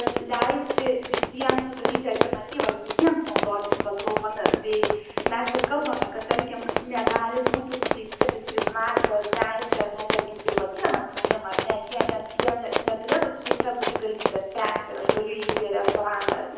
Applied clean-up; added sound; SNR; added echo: none; Run; -1 dB; reverberation time 0.9 s.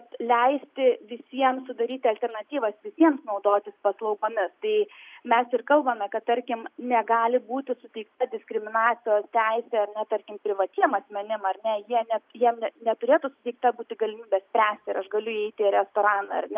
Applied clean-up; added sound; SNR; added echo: none; none; none; none.